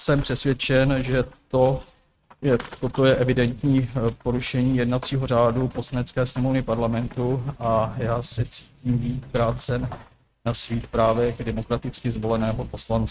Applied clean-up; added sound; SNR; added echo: neural mask model RNNoise.